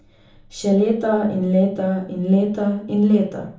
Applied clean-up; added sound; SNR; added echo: none; none; none; reverberation time 1.0 s.